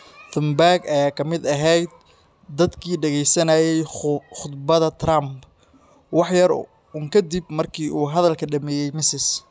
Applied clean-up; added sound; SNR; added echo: none; none; none; none.